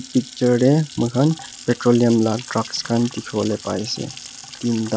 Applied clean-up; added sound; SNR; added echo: none; Sink (filling or washing) / Water tap, faucet / Splash, splatter; 17 dB; none.